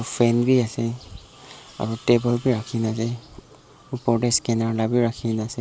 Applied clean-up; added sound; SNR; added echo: none; none; none; none.